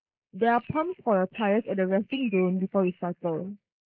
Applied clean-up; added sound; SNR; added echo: neural mask model Resemble Enhance denoiser.